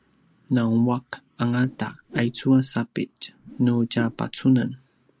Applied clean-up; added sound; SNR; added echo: none; Whoosh, swoosh, swish; 16 dB; none.